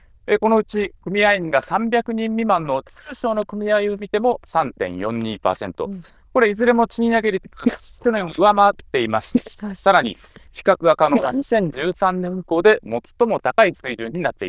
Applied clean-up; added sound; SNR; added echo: neural diffusion model UNIVERSE++.